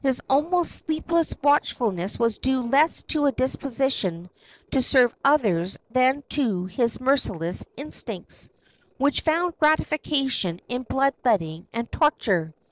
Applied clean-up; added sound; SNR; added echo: neural separator model SepFormer DNS4.